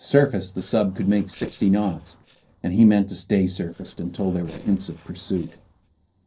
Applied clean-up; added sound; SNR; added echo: neural separator model SepFormer DNS4.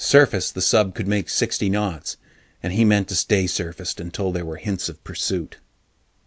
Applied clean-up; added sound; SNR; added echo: none; none; none; none.